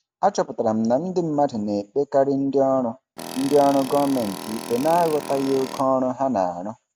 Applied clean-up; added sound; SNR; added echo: none; Tools; 12 dB; none.